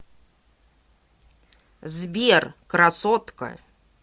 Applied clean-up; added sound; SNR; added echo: none; none; none; none.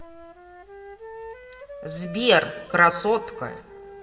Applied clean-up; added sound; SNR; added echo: none; Wind instrument, woodwind instrument; 15 dB; reverberation time 1.2 s.